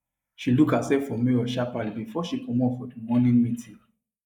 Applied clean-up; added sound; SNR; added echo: neural mask model Resemble Enhance denoiser.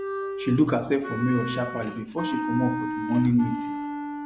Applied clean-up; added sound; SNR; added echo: none; Wind instrument, woodwind instrument; 6 dB; none.